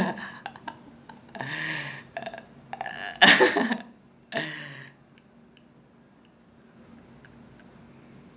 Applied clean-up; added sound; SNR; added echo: none; none; none; none.